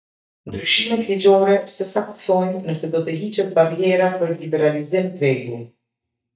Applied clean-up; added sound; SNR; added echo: neural mask model DeepFilterNet 3.